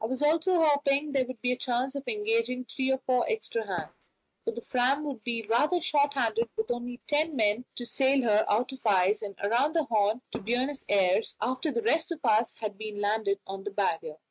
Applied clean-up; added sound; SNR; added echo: neural mask model RNNoise.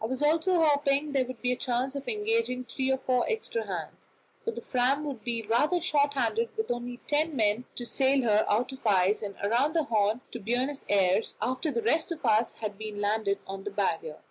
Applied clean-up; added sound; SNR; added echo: none; none; none; none.